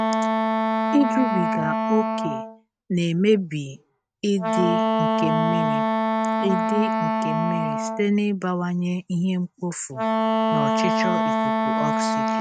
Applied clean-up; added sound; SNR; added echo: neural mask model RNNoise.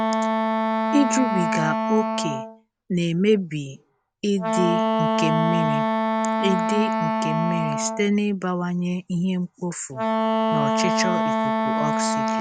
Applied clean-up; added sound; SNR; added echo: none; Wind instrument, woodwind instrument; -2 dB; none.